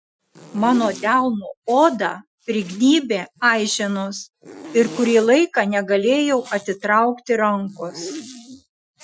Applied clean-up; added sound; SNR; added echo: classical method Wiener filter.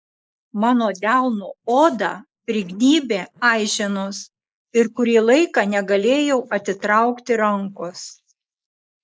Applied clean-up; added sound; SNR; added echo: neural mask model Resemble Enhance denoiser.